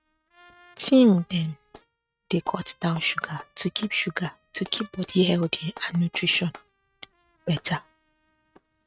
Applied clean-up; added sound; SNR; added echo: neural mask model RNNoise.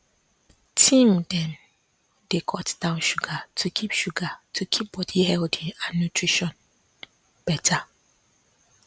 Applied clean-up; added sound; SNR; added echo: none; none; none; none.